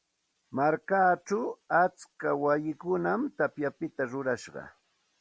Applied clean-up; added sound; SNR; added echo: none; none; none; none.